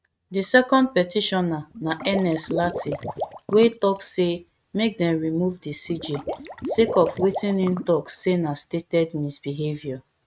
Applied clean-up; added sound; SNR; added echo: neural mask model RNNoise.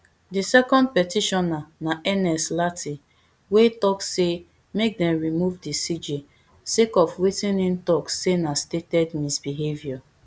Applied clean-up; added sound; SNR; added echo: none; none; none; none.